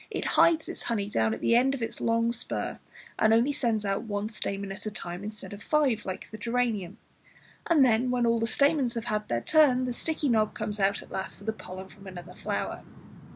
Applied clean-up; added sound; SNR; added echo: none; none; none; none.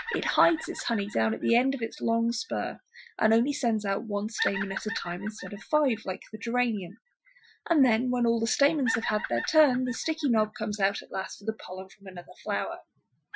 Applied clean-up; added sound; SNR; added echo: classical method Wiener filter.